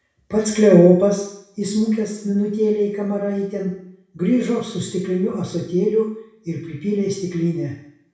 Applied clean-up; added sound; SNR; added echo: none; none; none; reverberation time 0.7 s.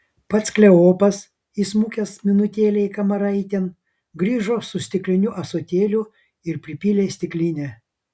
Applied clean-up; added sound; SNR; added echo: none; none; none; none.